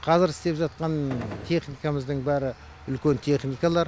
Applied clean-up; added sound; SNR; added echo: none; Gunshot, gunfire; 11 dB; none.